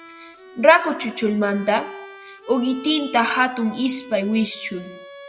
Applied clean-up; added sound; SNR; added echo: none; Bowed string instrument; 18 dB; none.